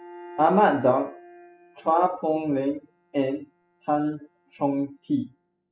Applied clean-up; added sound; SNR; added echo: classical method spectral subtraction.